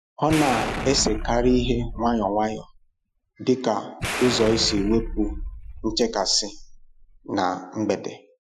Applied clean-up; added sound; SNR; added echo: classical method Wiener filter.